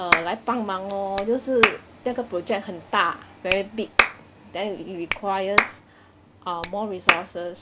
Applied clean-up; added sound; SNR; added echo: none; Clapping; 0 dB; none.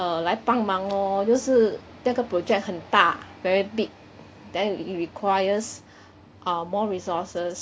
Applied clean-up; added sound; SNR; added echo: none; none; none; none.